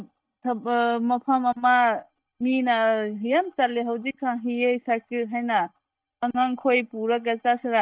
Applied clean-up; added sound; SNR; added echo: neural mask model DeepFilterNet 3.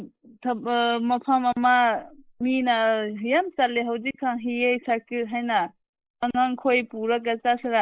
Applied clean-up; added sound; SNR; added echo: neural mask model Resemble Enhance denoiser.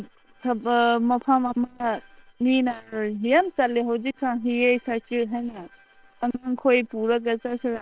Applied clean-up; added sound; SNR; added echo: neural separator model SepFormer WHAM!.